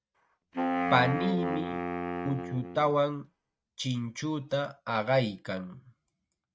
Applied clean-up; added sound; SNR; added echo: neural mask model RNNoise.